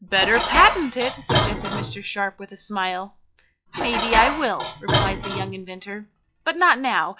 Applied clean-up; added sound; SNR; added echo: classical method log-MMSE.